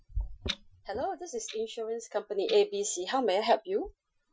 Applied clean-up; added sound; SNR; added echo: classical method Wiener filter.